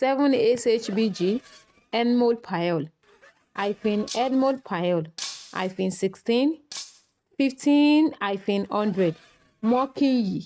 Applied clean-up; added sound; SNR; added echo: neural mask model RNNoise.